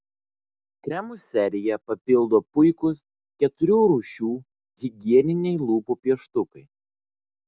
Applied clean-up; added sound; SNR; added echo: none; none; none; none.